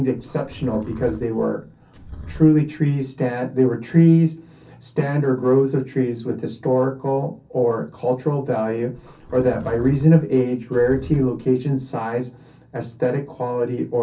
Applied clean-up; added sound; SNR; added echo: none; Livestock, farm animals, working animals; 18 dB; reverberation time 0.3 s.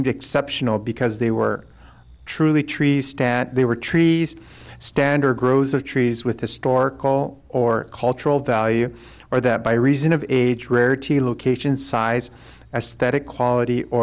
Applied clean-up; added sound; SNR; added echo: none; none; none; none.